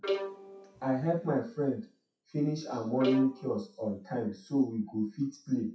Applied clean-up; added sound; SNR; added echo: classical method WPE with log-MMSE.